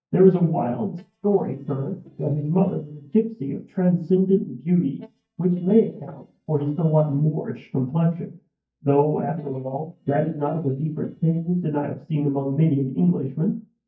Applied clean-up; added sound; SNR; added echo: neural mask model DeepFilterNet 3.